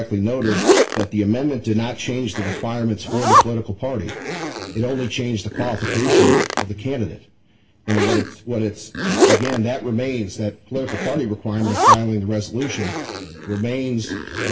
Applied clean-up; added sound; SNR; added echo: none; Zipper (clothing); -1 dB; reverberation time 0.2 s.